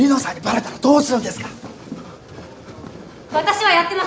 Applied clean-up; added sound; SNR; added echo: none; none; none; none.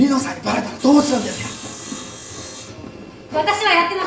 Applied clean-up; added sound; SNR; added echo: none; Sawing; 17 dB; reverberation time 0.5 s.